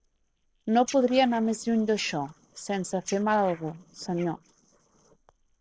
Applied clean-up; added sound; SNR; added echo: neural separator model SepFormer DNS4.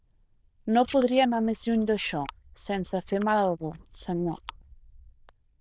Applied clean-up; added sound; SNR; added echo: neural diffusion model UNIVERSE++.